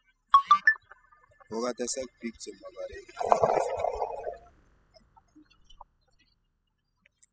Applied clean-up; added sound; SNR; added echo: classical method spectral subtraction.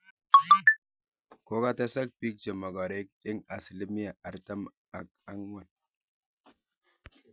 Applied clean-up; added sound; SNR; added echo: none; none; none; none.